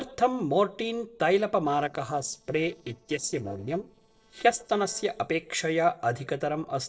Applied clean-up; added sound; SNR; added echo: neural separator model SepFormer DNS4.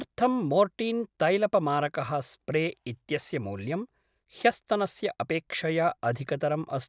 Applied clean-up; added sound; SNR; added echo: none; none; none; none.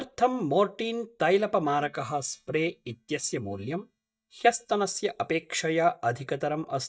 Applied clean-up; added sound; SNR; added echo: neural mask model DeepFilterNet 3.